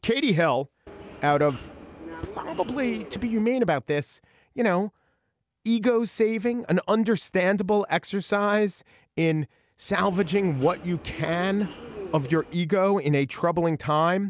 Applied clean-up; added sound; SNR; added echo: none; Subway, metro, underground; 15 dB; none.